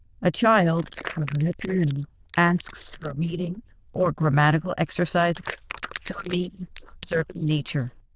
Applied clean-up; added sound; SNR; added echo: neural diffusion model UNIVERSE++.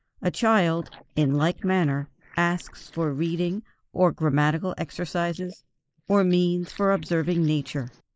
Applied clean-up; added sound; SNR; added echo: neural mask model Resemble Enhance denoiser.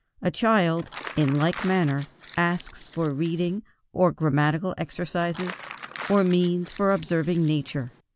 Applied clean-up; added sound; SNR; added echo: none; Crumpling, crinkling; 16 dB; none.